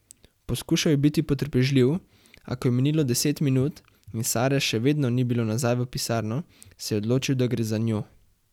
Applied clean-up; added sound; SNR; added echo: none; none; none; none.